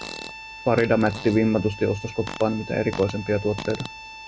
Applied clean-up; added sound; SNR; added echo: none; Harmonica + Fart; 13 dB; none.